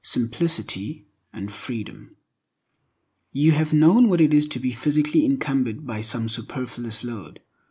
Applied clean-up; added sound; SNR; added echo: neural mask model Resemble Enhance denoiser.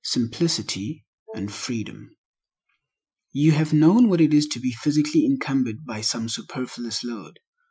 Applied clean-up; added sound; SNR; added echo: classical method Wiener filter.